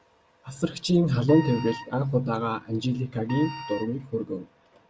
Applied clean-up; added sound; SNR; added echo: none; Wind instrument, woodwind instrument; 14 dB; none.